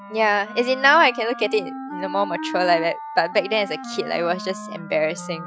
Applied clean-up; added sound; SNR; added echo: classical method Wiener filter.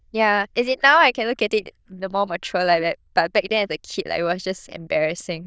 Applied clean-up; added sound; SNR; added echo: neural diffusion model UNIVERSE++.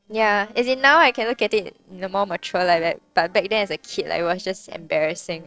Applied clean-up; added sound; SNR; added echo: neural separator model SepFormer DNS4.